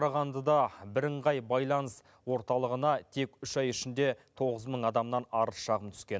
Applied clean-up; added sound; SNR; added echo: none; none; none; none.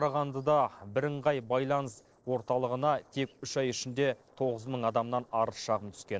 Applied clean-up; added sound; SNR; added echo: neural separator model SepFormer DNS4.